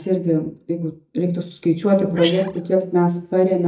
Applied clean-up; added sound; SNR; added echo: neural mask model DeepFilterNet 3.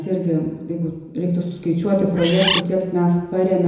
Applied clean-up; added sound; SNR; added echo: none; Bird; 2 dB; reverberation time 1.0 s.